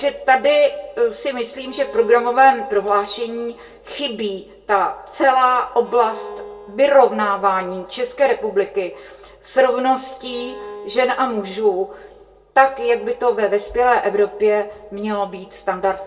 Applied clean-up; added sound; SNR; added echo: none; Bowed string instrument; 20 dB; reverberation time 0.2 s.